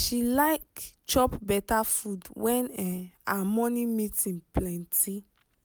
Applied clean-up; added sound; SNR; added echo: none; none; none; none.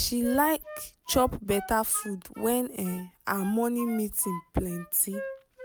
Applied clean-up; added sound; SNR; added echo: none; Wind instrument, woodwind instrument; 15 dB; none.